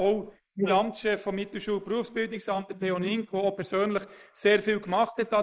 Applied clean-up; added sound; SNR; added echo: neural mask model Resemble Enhance denoiser.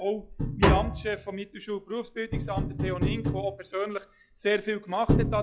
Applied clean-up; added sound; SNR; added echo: classical method log-MMSE.